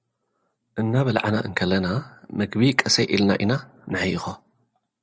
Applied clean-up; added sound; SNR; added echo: none; none; none; none.